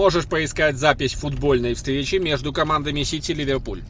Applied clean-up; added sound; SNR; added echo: none; none; none; none.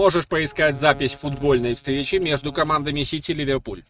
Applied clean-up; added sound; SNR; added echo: neural mask model RNNoise.